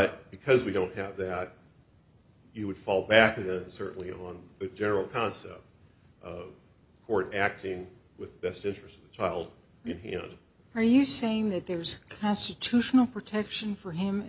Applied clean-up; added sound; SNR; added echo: none; none; none; none.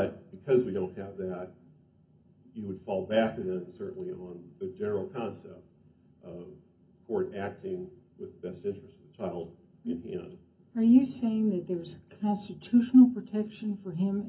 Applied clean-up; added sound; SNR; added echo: none; none; none; reverberation time 0.3 s.